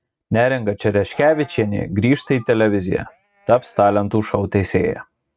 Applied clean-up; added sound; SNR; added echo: neural mask model RNNoise.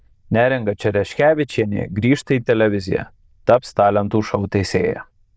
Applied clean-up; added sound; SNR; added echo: neural diffusion model UNIVERSE++.